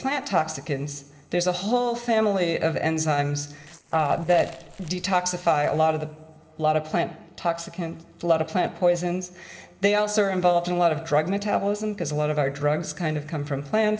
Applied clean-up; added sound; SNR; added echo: neural separator model SepFormer DNS4.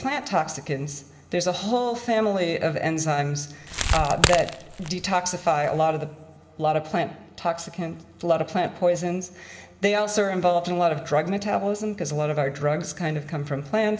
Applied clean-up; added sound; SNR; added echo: none; Crackle; 3 dB; reverberation time 1.6 s.